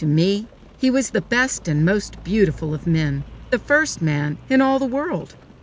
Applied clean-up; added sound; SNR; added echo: none; Rain; 19 dB; none.